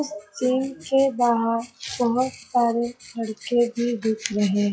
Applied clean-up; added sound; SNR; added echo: classical method log-MMSE.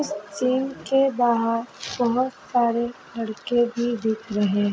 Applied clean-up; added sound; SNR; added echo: none; none; none; none.